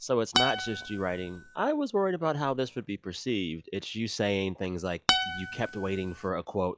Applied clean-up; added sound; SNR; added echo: classical method log-MMSE.